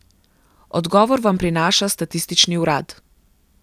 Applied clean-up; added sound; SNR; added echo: none; none; none; none.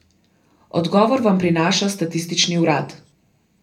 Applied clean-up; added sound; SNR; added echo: none; none; none; reverberation time 0.3 s.